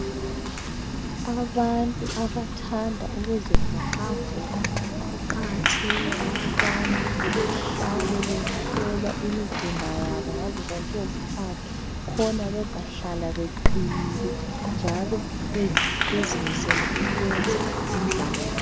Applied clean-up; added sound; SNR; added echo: none; Applause; -5 dB; none.